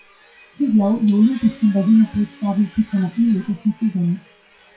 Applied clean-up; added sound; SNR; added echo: classical method WPE with log-MMSE.